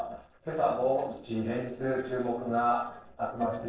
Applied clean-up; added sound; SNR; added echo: neural separator model SepFormer DNS4.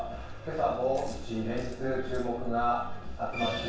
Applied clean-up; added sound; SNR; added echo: none; Chewing, mastication; 6 dB; reverberation time 0.7 s.